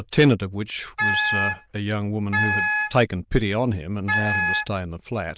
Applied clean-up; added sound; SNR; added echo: neural diffusion model UNIVERSE++.